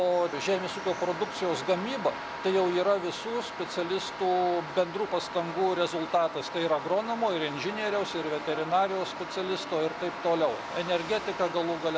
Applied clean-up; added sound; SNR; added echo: none; none; none; none.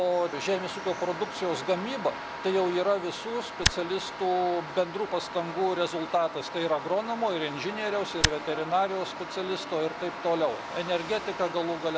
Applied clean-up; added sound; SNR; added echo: none; Tick; 0 dB; none.